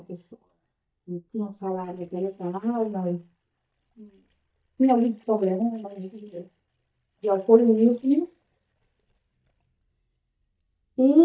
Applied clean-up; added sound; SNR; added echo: neural mask model DeepFilterNet 3.